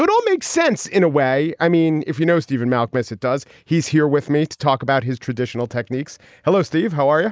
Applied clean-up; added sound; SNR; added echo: neural mask model Resemble Enhance denoiser.